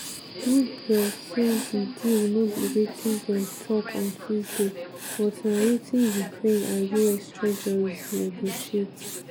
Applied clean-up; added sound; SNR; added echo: none; Subway, metro, underground + Writing; 11 dB; none.